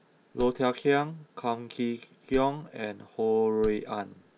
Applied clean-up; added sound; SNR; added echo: none; Wood; 15 dB; none.